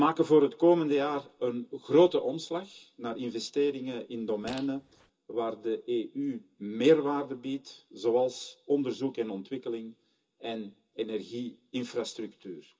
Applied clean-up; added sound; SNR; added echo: none; Fart; 20 dB; reverberation time 0.2 s.